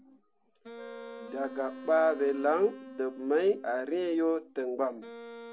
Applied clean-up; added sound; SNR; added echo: none; Wind instrument, woodwind instrument + Wind instrument, woodwind instrument; 15 dB; none.